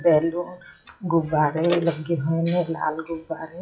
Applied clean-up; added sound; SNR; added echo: classical method WPE with log-MMSE.